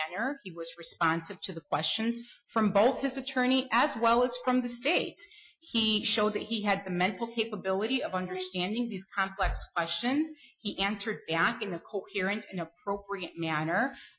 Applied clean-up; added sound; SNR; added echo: classical method Wiener filter.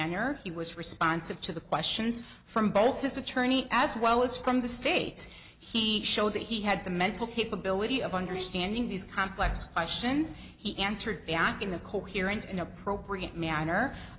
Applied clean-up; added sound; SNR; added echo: none; Bowed string instrument; 12 dB; none.